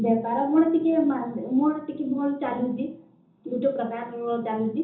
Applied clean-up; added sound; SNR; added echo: none; none; none; reverberation time 0.6 s.